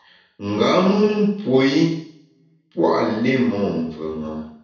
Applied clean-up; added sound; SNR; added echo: none; none; none; reverberation time 0.7 s.